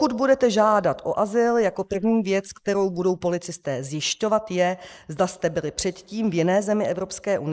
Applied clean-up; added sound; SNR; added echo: neural mask model Resemble Enhance denoiser.